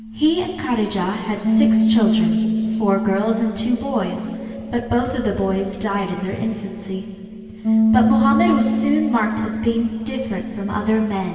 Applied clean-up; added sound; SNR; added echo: none; Bass guitar; 0 dB; reverberation time 2.6 s.